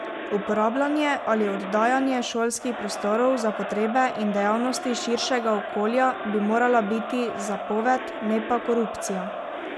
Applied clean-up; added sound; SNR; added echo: none; Crowd; 8 dB; none.